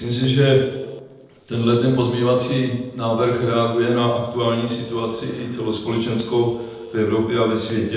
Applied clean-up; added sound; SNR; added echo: neural separator model SepFormer DNS4.